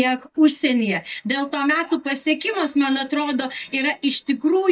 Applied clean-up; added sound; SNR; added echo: neural mask model DeepFilterNet 3.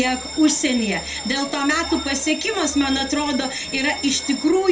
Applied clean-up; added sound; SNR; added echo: none; Bell; 10 dB; reverberation time 0.2 s.